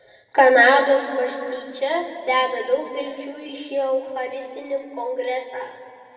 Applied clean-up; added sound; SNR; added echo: none; none; none; reverberation time 2.2 s.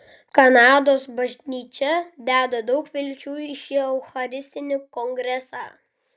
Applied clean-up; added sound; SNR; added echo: none; none; none; none.